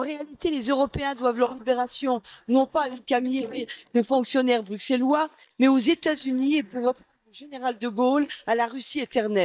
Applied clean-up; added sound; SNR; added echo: neural mask model DeepFilterNet 3.